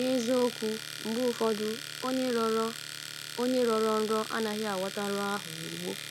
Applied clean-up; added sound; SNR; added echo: none; Domestic sounds, home sounds; 10 dB; none.